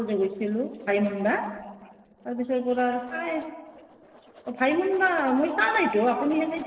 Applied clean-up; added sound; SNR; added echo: neural separator model SepFormer DNS4.